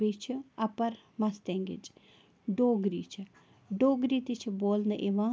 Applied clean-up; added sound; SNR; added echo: none; none; none; none.